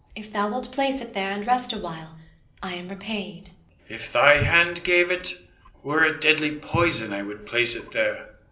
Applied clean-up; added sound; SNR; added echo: none; Wild animals; 17 dB; reverberation time 0.5 s.